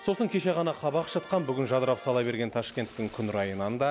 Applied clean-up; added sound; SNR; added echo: none; none; none; none.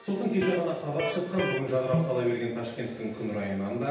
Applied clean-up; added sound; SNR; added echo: none; Electric guitar; 4 dB; reverberation time 0.9 s.